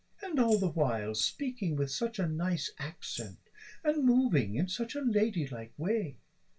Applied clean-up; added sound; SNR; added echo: none; Tambourine; 18 dB; reverberation time 0.1 s.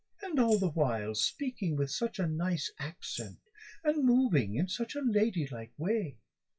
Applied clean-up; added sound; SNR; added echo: classical method WPE with log-MMSE.